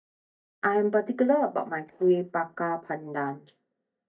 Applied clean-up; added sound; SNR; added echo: neural mask model DeepFilterNet 3.